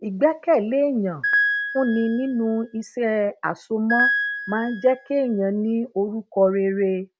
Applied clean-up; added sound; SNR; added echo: none; Piano; 4 dB; none.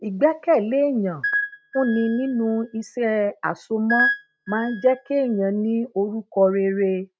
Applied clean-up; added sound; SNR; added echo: neural mask model RNNoise.